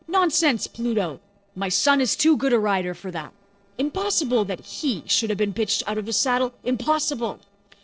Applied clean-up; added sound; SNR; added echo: neural separator model SepFormer DNS4.